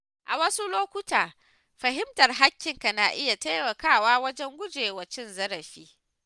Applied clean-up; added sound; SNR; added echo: none; none; none; none.